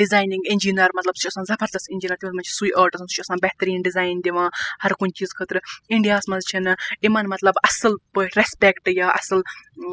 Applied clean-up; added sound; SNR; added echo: classical method spectral subtraction.